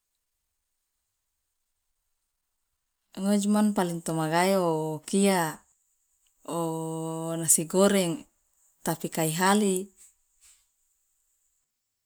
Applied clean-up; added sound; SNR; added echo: none; none; none; none.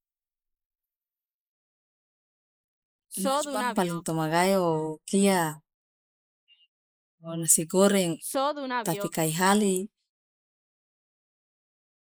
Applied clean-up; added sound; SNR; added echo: neural mask model Resemble Enhance denoiser.